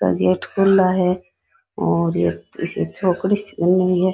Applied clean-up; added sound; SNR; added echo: none; none; none; none.